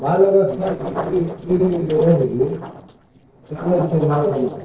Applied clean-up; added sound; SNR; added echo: neural separator model SepFormer DNS4.